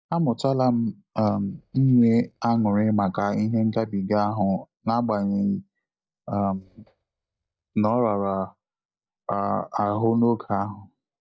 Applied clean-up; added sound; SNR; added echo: neural mask model DeepFilterNet 3.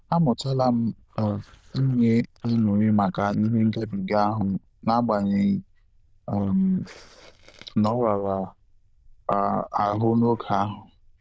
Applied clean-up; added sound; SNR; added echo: neural diffusion model UNIVERSE++.